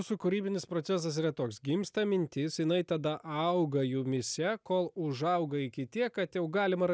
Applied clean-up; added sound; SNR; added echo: none; none; none; none.